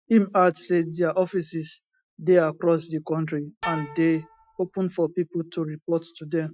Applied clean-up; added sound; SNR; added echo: classical method Wiener filter.